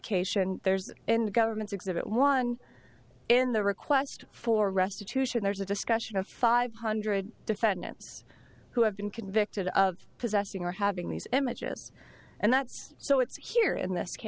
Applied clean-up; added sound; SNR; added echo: none; none; none; none.